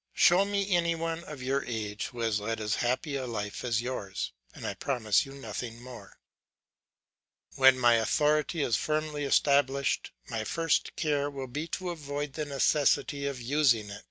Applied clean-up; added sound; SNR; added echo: none; none; none; none.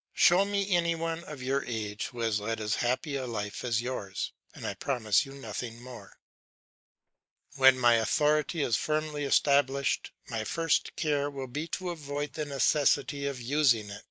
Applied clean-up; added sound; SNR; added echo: neural mask model Resemble Enhance denoiser.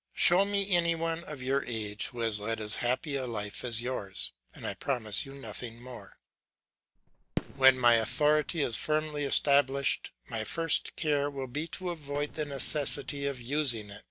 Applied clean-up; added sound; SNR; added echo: neural separator model SepFormer DNS4.